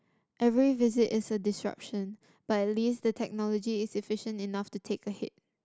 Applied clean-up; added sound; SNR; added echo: none; none; none; none.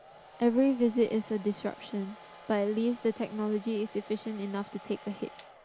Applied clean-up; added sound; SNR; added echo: none; Domestic sounds, home sounds; 20 dB; none.